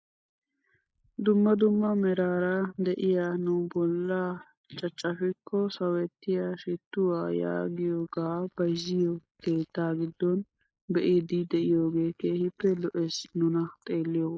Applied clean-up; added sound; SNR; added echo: neural mask model Resemble Enhance denoiser.